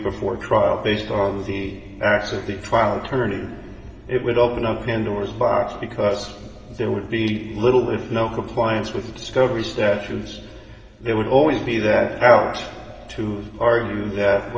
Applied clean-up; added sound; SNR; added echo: none; none; none; reverberation time 2.8 s.